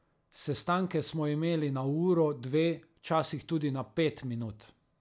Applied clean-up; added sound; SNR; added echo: none; none; none; none.